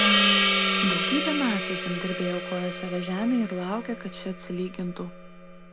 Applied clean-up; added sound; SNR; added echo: none; Gong; -4 dB; none.